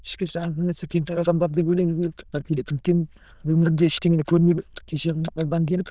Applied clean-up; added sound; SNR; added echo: neural diffusion model UNIVERSE++.